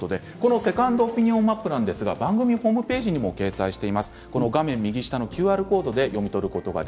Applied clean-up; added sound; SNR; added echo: none; none; none; none.